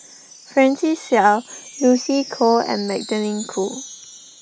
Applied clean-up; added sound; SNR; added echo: none; Wind chime; 16 dB; none.